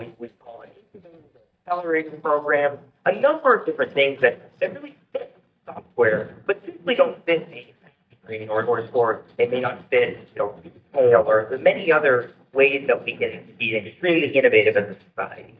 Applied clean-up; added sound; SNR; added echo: neural mask model DeepFilterNet 3.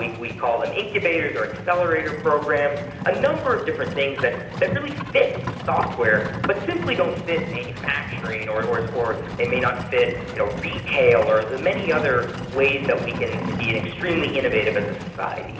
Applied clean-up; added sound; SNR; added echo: none; Livestock, farm animals, working animals; 8 dB; reverberation time 0.8 s.